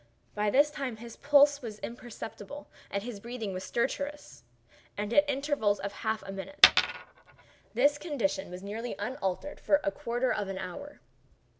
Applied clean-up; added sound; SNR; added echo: none; Coin (dropping); -2 dB; none.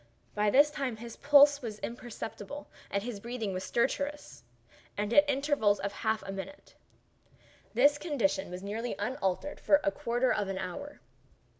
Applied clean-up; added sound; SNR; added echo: none; none; none; none.